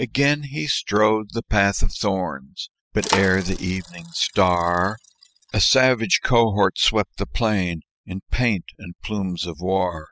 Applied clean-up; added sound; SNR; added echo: classical method spectral subtraction.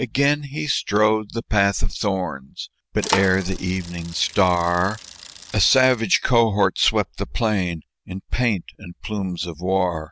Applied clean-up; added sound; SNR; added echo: none; Bicycle; 11 dB; none.